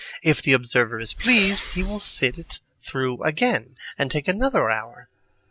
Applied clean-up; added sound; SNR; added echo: none; Respiratory sounds; 5 dB; none.